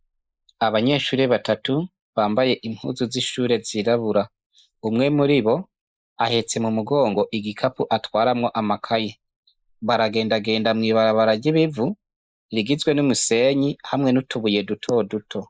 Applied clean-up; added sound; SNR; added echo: neural mask model Resemble Enhance denoiser.